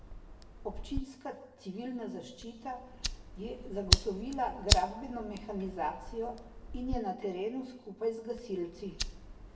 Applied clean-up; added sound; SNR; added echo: none; Fire; -1 dB; reverberation time 0.9 s.